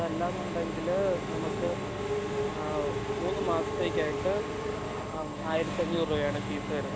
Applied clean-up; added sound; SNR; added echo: none; Engine / Mechanisms; 0 dB; none.